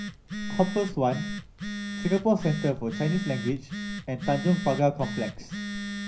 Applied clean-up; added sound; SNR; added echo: none; Telephone; 7 dB; reverberation time 0.5 s.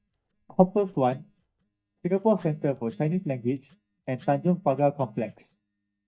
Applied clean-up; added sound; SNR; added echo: neural mask model DeepFilterNet 3.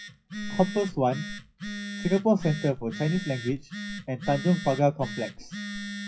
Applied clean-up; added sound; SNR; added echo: classical method WPE with log-MMSE.